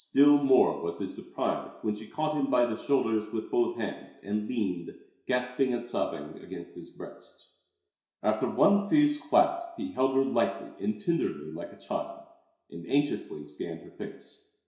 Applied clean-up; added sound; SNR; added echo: none; none; none; reverberation time 0.7 s.